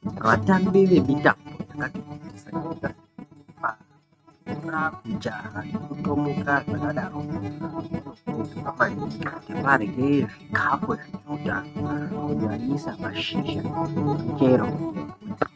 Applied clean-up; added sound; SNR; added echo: neural mask model RNNoise.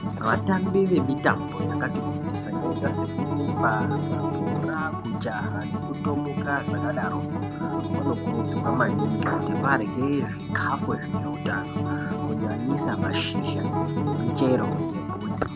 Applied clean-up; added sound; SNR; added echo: none; Acoustic guitar; -2 dB; none.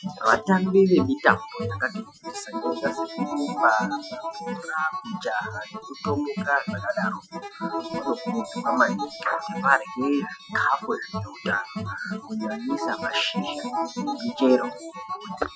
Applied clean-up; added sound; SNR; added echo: classical method Wiener filter.